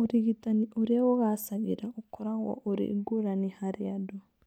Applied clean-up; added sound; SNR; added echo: none; none; none; none.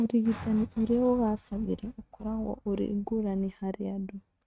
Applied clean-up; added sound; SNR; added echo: neural mask model RNNoise.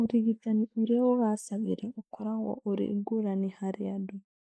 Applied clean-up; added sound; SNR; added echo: neural mask model Resemble Enhance denoiser.